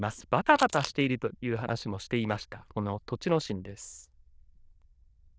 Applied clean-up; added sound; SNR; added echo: neural diffusion model UNIVERSE++.